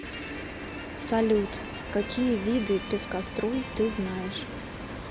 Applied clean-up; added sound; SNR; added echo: none; Guitar; 13 dB; none.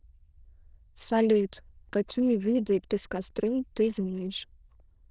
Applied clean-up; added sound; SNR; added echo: neural diffusion model UNIVERSE++.